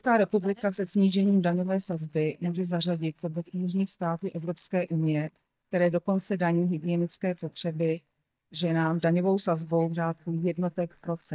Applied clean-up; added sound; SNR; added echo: neural mask model DeepFilterNet 3.